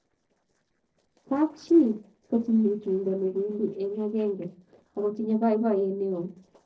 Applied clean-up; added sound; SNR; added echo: neural separator model SepFormer DNS4.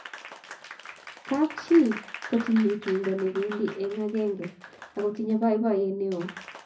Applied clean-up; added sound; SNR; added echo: none; Applause; 15 dB; reverberation time 0.4 s.